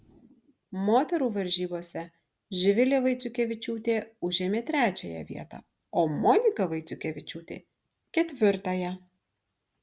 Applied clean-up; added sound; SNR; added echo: none; none; none; none.